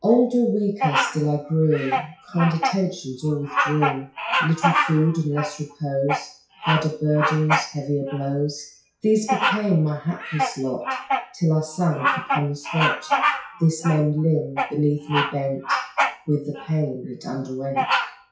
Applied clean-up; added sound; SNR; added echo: classical method WPE with log-MMSE.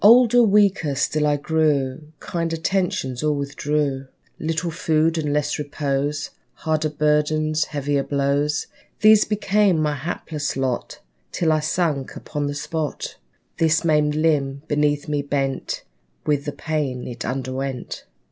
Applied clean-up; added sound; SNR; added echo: none; none; none; none.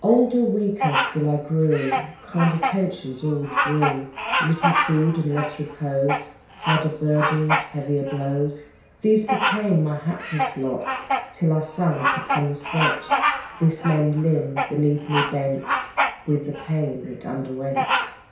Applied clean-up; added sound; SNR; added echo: none; Bird vocalization, bird call, bird song; 4 dB; reverberation time 0.6 s.